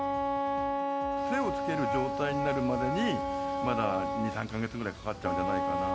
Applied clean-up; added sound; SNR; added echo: none; Wind instrument, woodwind instrument; -2 dB; none.